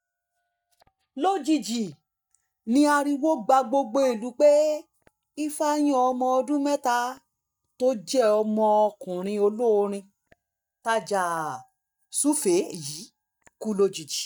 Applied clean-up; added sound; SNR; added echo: neural mask model DeepFilterNet 3.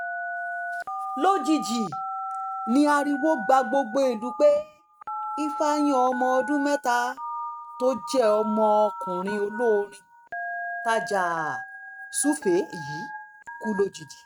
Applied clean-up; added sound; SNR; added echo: neural mask model RNNoise.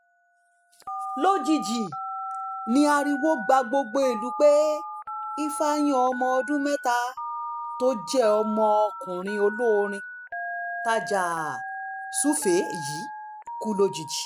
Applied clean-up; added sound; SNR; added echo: classical method spectral subtraction.